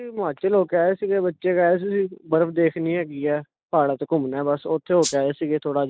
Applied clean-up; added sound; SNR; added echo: neural mask model DeepFilterNet 3.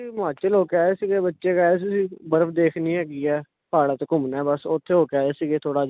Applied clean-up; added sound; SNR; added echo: none; none; none; none.